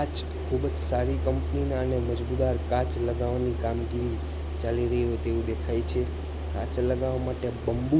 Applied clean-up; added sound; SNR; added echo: none; none; none; none.